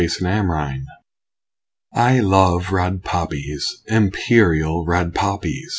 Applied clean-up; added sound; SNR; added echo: none; none; none; none.